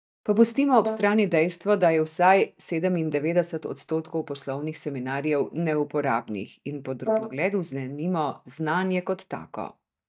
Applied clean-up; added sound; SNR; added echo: neural mask model DeepFilterNet 3.